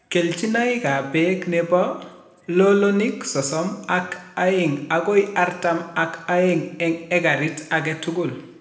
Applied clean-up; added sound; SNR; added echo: none; none; none; reverberation time 0.9 s.